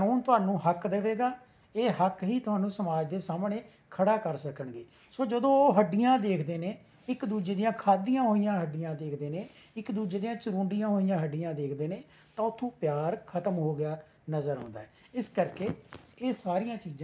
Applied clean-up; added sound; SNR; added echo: none; none; none; none.